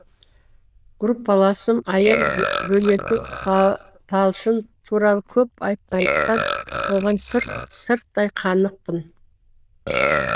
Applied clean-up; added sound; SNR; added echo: neural diffusion model UNIVERSE++.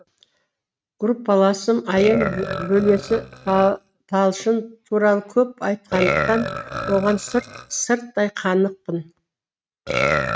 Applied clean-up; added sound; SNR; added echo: neural mask model RNNoise.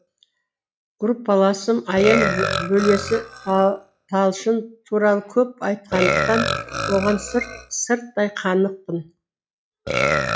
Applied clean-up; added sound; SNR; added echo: classical method log-MMSE.